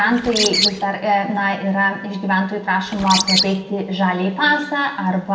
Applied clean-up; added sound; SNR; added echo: none; Bird; 2 dB; reverberation time 1.0 s.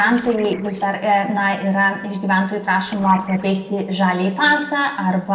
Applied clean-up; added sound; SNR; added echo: neural separator model SepFormer DNS4.